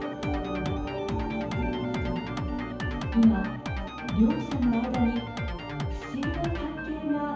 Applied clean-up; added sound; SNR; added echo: none; Drum kit; 5 dB; reverberation time 0.9 s.